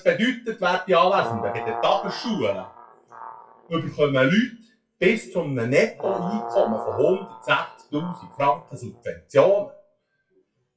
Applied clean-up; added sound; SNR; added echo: classical method WPE with log-MMSE.